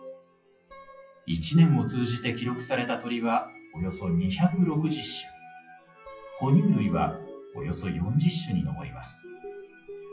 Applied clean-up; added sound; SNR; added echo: classical method WPE with log-MMSE.